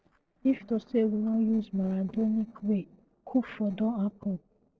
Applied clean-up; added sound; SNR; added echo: neural separator model SepFormer DNS4.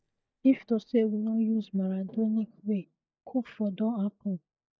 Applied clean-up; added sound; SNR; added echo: neural mask model DeepFilterNet 3.